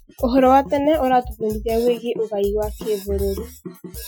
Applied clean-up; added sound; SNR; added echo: classical method Wiener filter.